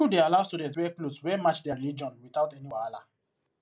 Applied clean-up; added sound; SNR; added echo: none; none; none; none.